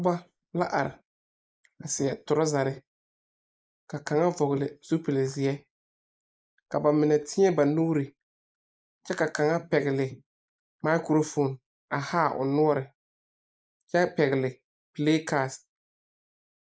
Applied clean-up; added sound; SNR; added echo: neural mask model Resemble Enhance denoiser.